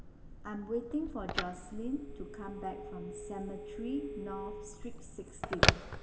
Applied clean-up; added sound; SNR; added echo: none; Telephone; -3 dB; reverberation time 1.7 s.